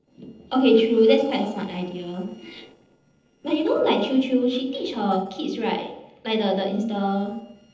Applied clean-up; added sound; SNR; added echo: neural separator model SepFormer DNS4.